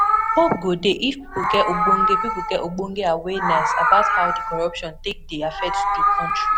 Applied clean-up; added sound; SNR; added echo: none; Meow; -2 dB; none.